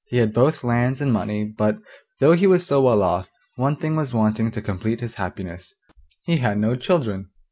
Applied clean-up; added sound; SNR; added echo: none; none; none; none.